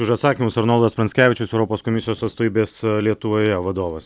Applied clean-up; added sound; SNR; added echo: none; none; none; none.